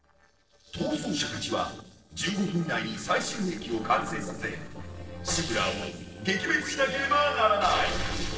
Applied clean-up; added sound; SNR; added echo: neural separator model SepFormer DNS4.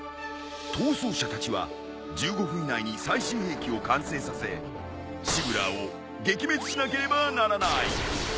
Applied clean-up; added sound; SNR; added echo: none; none; none; none.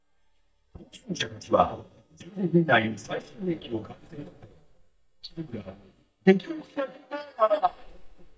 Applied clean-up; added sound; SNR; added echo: neural mask model DeepFilterNet 3.